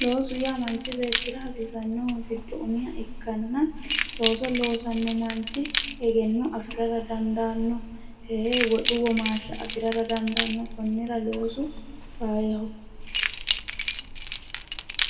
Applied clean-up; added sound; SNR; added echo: none; Keys jangling; 5 dB; reverberation time 1.8 s.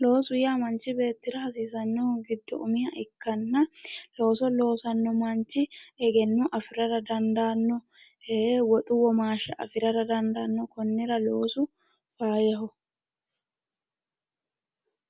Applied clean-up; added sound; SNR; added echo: none; none; none; none.